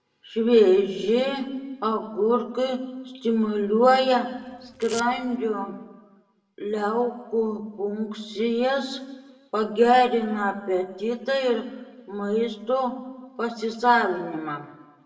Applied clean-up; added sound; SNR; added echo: none; Domestic sounds, home sounds; 18 dB; reverberation time 0.9 s.